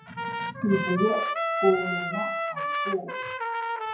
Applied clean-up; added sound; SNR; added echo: classical method WPE with log-MMSE.